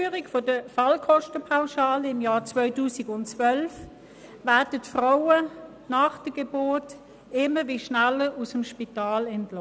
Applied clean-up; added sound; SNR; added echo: none; none; none; none.